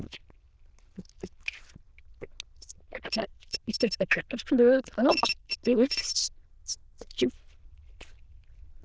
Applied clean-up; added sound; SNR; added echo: neural diffusion model UNIVERSE++.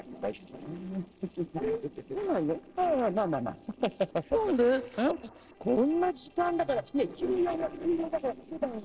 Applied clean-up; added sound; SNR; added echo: neural separator model SepFormer DNS4.